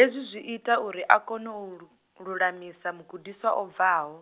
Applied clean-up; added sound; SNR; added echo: none; none; none; none.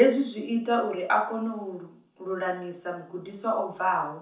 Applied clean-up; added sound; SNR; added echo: none; none; none; reverberation time 0.9 s.